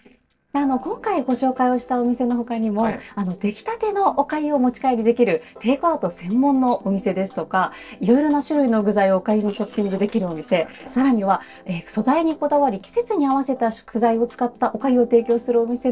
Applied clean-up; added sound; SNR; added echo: neural separator model SepFormer DNS4.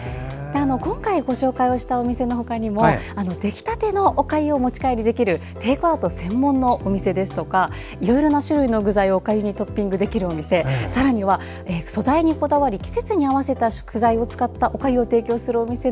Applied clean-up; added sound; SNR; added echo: none; none; none; none.